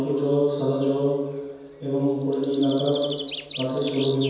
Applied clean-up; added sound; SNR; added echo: none; Bird; 13 dB; reverberation time 1.2 s.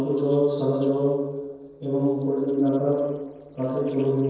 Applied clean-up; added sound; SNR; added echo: neural separator model SepFormer DNS4.